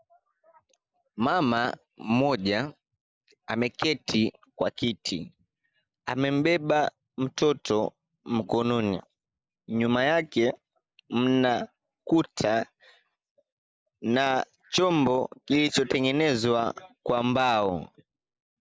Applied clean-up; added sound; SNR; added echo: neural mask model Resemble Enhance denoiser.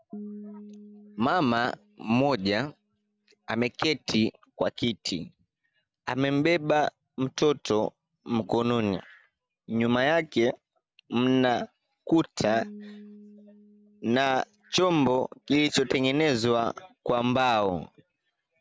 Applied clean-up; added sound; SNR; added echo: none; Piano; 20 dB; none.